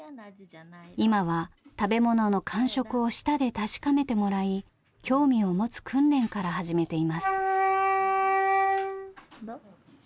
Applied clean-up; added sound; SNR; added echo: none; Wind instrument, woodwind instrument; -1 dB; none.